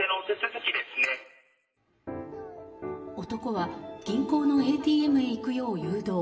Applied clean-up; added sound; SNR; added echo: none; none; none; reverberation time 0.8 s.